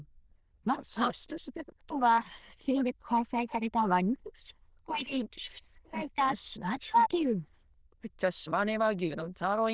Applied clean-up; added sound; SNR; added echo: neural diffusion model UNIVERSE++.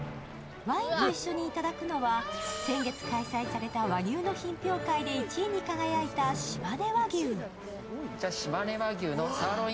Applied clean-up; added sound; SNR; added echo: none; Stream / Trickle, dribble; 19 dB; none.